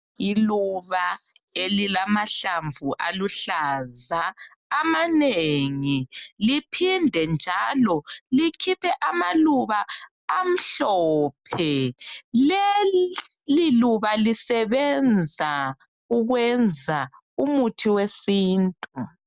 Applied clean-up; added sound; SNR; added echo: none; none; none; none.